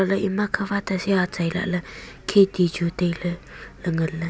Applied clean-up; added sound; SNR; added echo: none; none; none; none.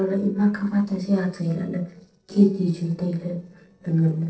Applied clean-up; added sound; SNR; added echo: neural separator model SepFormer DNS4.